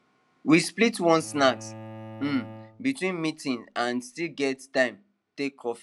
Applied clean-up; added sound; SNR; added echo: none; Bowed string instrument; 18 dB; none.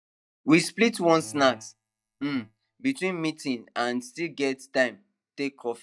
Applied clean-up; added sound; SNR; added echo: neural mask model DeepFilterNet 3.